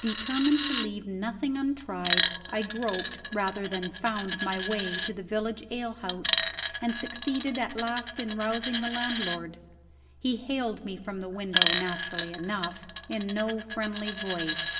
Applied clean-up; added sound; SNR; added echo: none; Coin (dropping); 2 dB; reverberation time 0.9 s.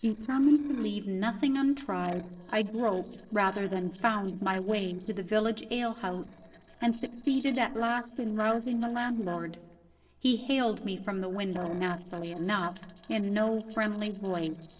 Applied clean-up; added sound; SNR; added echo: neural separator model SepFormer DNS4.